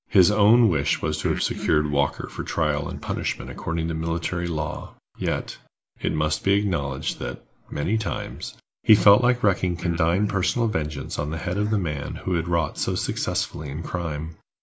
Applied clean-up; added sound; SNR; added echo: neural mask model Resemble Enhance denoiser.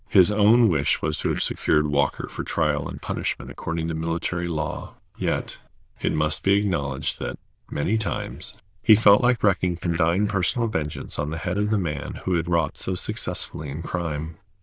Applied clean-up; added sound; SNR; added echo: neural diffusion model UNIVERSE++.